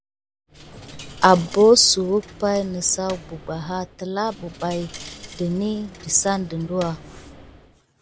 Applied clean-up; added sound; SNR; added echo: none; Coin (dropping); 18 dB; none.